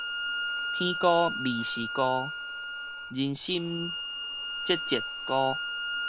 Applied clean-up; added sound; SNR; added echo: none; Bowed string instrument; 3 dB; none.